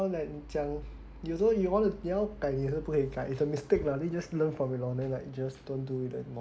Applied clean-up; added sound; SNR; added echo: none; none; none; none.